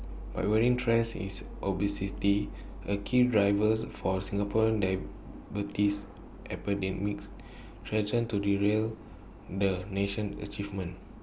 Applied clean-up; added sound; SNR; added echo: none; none; none; none.